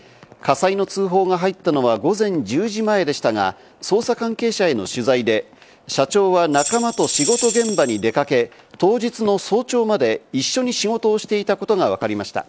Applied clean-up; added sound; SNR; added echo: none; Tambourine; 7 dB; none.